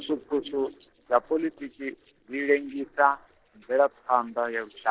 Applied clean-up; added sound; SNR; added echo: neural separator model SepFormer DNS4.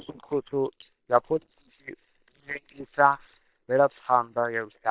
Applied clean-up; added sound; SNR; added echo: neural separator model SepFormer WHAM!.